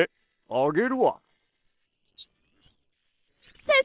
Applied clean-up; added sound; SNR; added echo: neural separator model SepFormer WHAM!.